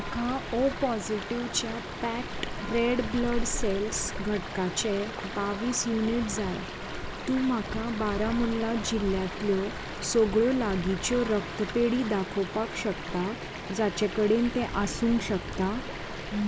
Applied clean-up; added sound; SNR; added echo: none; Church bell + Stream; 8 dB; none.